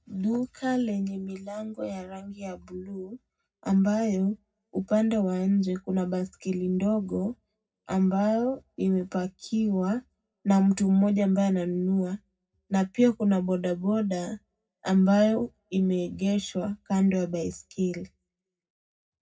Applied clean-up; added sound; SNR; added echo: none; none; none; reverberation time 0.4 s.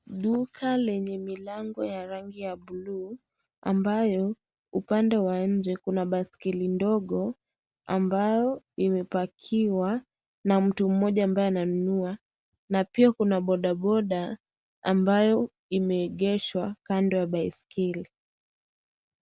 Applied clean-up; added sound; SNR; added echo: none; none; none; none.